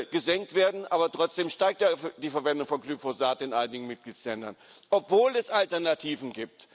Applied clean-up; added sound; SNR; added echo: none; none; none; none.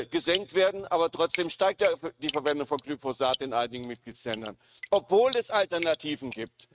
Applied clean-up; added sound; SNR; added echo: neural mask model RNNoise.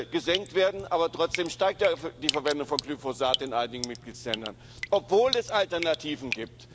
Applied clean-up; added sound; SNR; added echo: none; Drip; 9 dB; none.